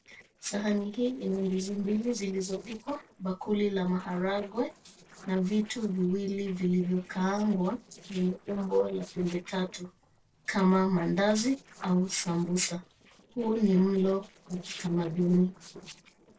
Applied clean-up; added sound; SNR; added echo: neural separator model SepFormer DNS4.